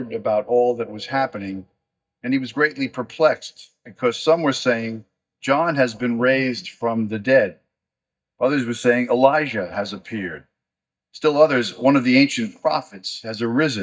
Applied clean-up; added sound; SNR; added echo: neural mask model DeepFilterNet 3.